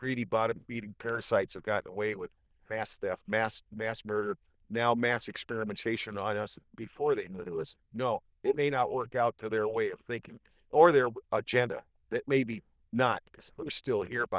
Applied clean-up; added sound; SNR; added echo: neural diffusion model UNIVERSE++.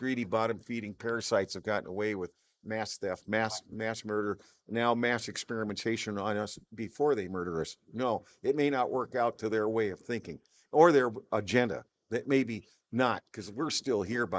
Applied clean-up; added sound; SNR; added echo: neural mask model Resemble Enhance denoiser.